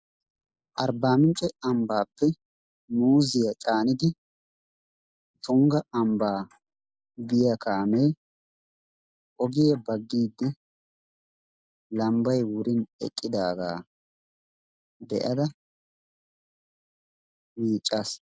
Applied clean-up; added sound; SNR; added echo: neural mask model Resemble Enhance denoiser.